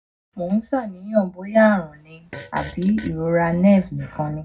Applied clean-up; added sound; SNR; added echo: none; Fart; 20 dB; reverberation time 0.4 s.